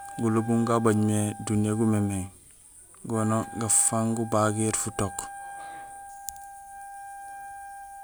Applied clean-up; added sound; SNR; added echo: none; Wind instrument, woodwind instrument; 15 dB; none.